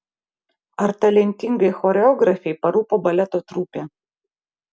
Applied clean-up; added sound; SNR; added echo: none; none; none; none.